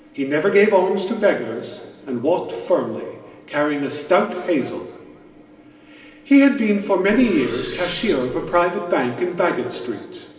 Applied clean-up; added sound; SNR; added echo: none; Cutlery, silverware; 16 dB; reverberation time 2.6 s.